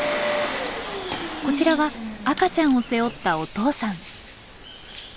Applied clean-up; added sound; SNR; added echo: none; Engine; 5 dB; none.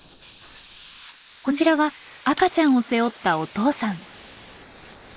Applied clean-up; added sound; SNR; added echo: neural mask model Resemble Enhance denoiser.